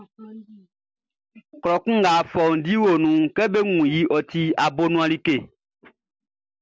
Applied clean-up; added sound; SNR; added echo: none; none; none; none.